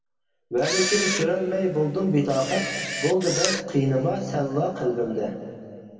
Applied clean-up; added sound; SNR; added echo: none; Camera; 5 dB; reverberation time 2.2 s.